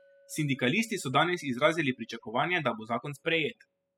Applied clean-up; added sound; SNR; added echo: classical method spectral subtraction.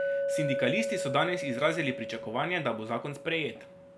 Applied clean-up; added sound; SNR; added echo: none; Chink, clink; 3 dB; none.